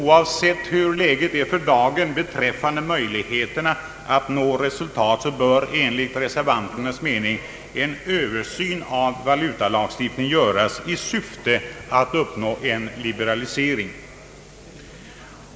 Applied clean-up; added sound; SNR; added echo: none; none; none; none.